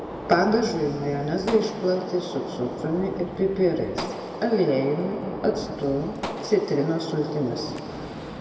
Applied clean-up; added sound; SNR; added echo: none; Gunshot, gunfire; 9 dB; reverberation time 2.3 s.